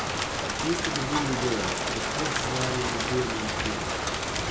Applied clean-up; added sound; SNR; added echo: none; Rain; -4 dB; none.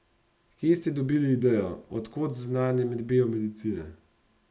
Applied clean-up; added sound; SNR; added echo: none; none; none; none.